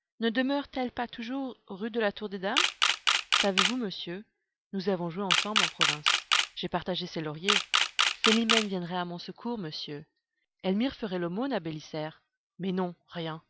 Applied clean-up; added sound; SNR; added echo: none; Camera; -4 dB; none.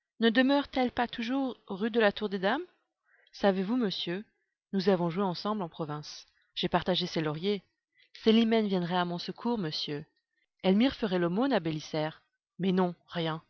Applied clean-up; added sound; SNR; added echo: none; none; none; none.